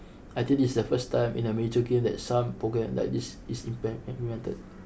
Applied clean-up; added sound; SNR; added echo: none; none; none; none.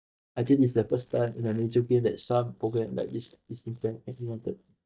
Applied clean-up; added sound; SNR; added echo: neural mask model DeepFilterNet 3.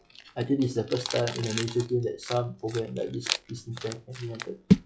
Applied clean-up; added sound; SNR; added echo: classical method log-MMSE.